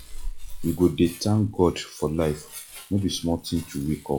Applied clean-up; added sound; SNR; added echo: classical method log-MMSE.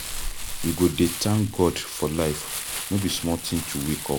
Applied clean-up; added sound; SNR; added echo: none; Crumpling, crinkling; 7 dB; none.